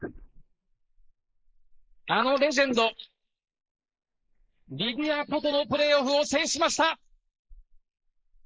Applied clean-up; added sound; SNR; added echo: neural mask model Resemble Enhance denoiser.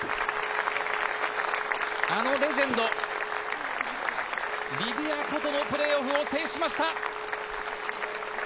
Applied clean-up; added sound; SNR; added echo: none; Telephone; 15 dB; none.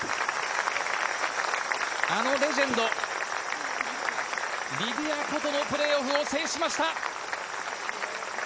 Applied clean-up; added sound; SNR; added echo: none; none; none; none.